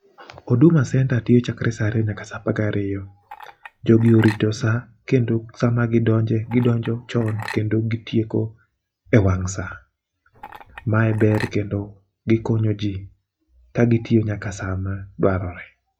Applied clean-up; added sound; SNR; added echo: classical method log-MMSE.